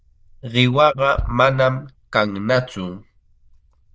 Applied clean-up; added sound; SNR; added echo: neural diffusion model UNIVERSE++.